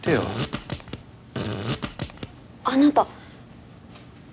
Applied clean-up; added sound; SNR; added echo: none; Fart; 4 dB; none.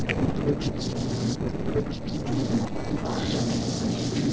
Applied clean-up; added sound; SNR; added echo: neural separator model SepFormer DNS4.